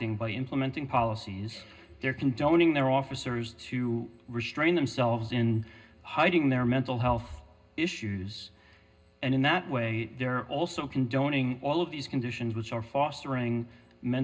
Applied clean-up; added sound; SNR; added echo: none; none; none; reverberation time 0.2 s.